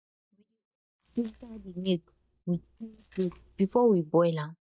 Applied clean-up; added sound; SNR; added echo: neural mask model DeepFilterNet 3.